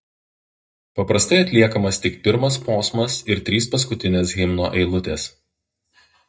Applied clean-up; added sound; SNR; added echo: neural mask model DeepFilterNet 3.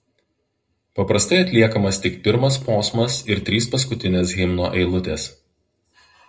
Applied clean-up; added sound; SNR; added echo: neural separator model SepFormer DNS4.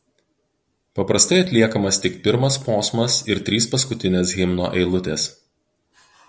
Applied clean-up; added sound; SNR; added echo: none; none; none; none.